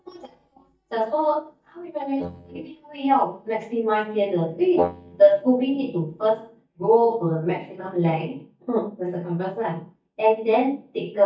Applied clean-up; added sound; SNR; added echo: neural mask model DeepFilterNet 3.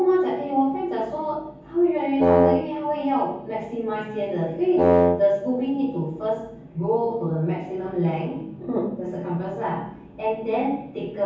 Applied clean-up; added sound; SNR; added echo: none; Wind instrument, woodwind instrument; -5 dB; reverberation time 0.7 s.